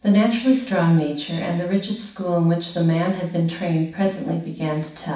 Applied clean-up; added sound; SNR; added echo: none; none; none; reverberation time 0.6 s.